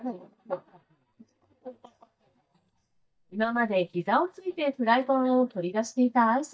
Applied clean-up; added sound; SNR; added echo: neural mask model DeepFilterNet 3.